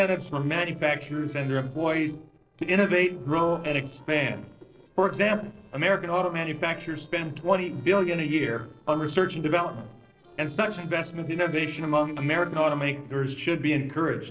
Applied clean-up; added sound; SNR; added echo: neural separator model SepFormer DNS4.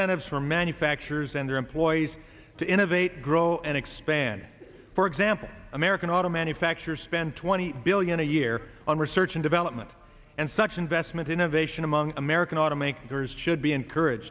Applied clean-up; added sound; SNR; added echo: none; none; none; none.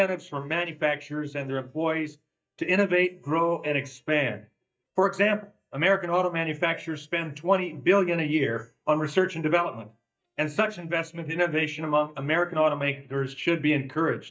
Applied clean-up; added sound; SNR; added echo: neural mask model DeepFilterNet 3.